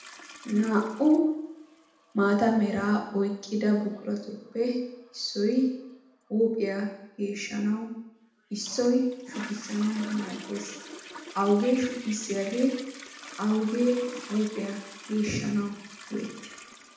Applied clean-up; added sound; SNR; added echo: none; Toilet flush; 18 dB; reverberation time 0.8 s.